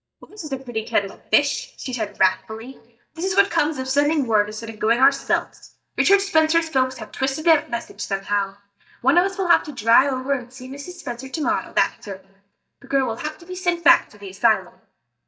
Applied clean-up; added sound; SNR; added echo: neural mask model DeepFilterNet 3.